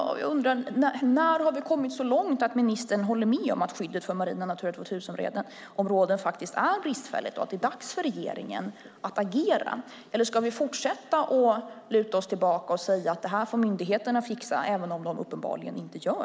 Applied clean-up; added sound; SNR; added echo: none; none; none; none.